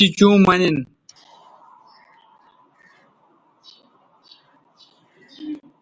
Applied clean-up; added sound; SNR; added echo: none; none; none; none.